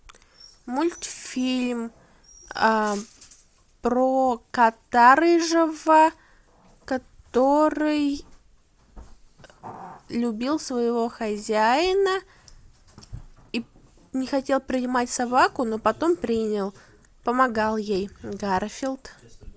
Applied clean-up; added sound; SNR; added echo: none; none; none; none.